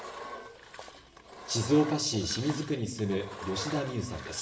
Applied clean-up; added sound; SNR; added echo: none; Engine; 12 dB; reverberation time 0.7 s.